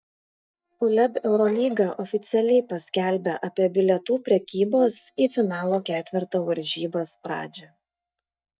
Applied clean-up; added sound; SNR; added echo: neural mask model DeepFilterNet 3.